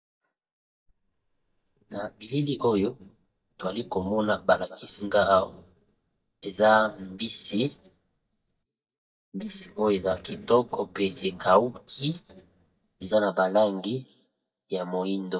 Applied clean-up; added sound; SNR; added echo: neural mask model DeepFilterNet 3.